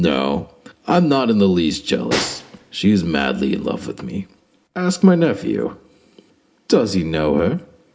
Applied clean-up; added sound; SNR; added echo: none; Snare drum; 12 dB; reverberation time 0.3 s.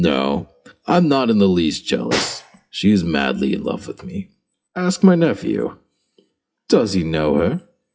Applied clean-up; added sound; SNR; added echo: classical method WPE with log-MMSE.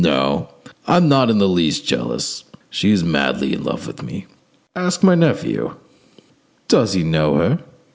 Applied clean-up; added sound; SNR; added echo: none; none; none; none.